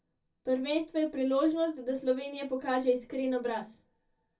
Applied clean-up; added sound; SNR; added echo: none; none; none; reverberation time 0.3 s.